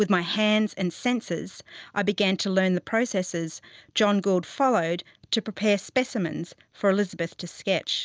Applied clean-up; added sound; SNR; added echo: none; none; none; none.